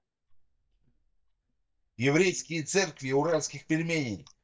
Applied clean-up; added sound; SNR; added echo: neural mask model DeepFilterNet 3.